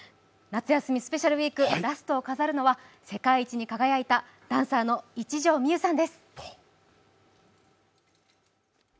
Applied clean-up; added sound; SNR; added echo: none; none; none; none.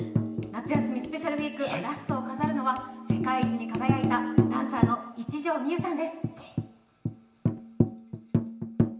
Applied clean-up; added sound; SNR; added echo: none; Tambourine; -3 dB; reverberation time 1.2 s.